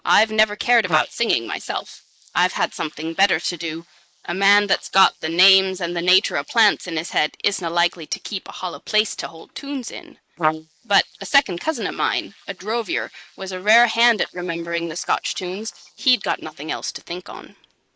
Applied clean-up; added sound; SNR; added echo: neural mask model Resemble Enhance denoiser.